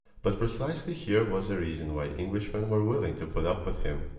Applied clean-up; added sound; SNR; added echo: none; none; none; reverberation time 1.2 s.